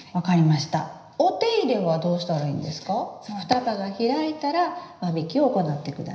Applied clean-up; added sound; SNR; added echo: none; none; none; reverberation time 0.9 s.